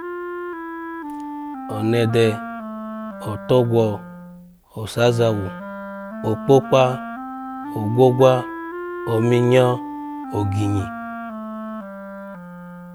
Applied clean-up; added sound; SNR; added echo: none; Wind instrument, woodwind instrument; 10 dB; none.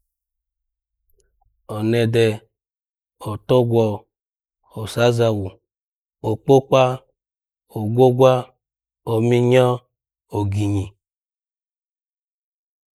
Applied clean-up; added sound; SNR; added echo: neural mask model Resemble Enhance denoiser.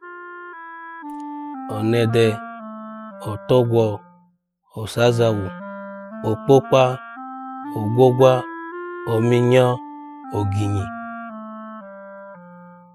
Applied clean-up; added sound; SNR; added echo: classical method spectral subtraction.